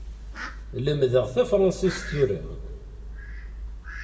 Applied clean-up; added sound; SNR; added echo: none; Fowl; 18 dB; reverberation time 1.1 s.